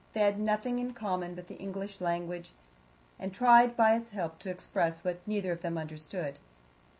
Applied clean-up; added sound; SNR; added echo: none; none; none; none.